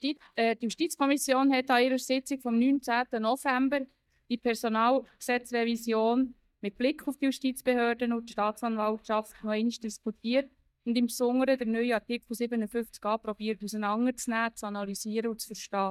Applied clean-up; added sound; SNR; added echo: neural mask model DeepFilterNet 3.